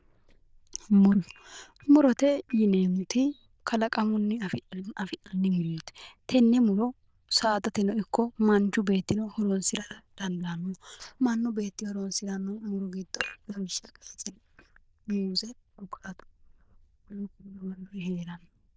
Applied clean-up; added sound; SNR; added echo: neural diffusion model UNIVERSE++.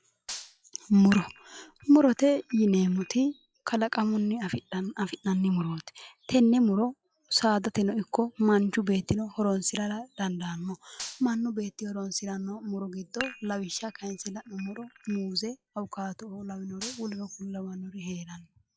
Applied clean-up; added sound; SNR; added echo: classical method log-MMSE.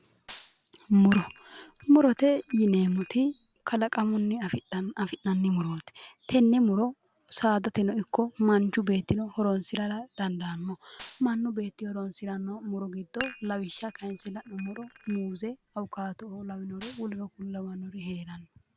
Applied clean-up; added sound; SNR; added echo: none; Gunshot, gunfire + Dishes, pots, and pans; 17 dB; none.